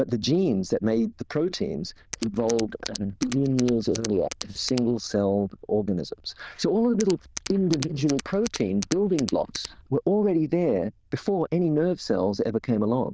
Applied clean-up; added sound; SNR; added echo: neural diffusion model UNIVERSE++.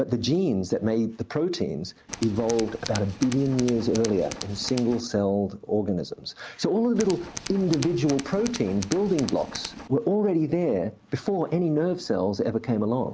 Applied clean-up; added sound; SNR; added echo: none; Tools; 13 dB; none.